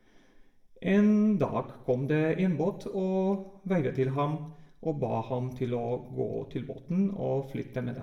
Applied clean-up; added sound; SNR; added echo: none; none; none; reverberation time 0.5 s.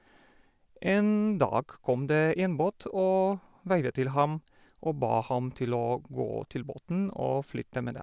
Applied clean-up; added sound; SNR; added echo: none; none; none; none.